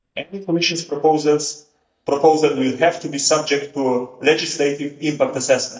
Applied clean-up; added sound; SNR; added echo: neural mask model DeepFilterNet 3.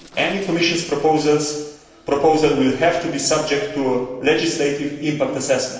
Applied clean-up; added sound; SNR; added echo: neural separator model SepFormer DNS4.